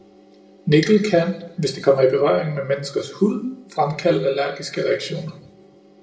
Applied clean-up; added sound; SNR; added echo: none; none; none; reverberation time 0.7 s.